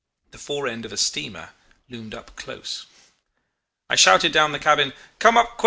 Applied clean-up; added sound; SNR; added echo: none; none; none; none.